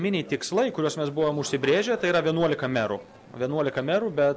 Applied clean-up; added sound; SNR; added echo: none; none; none; none.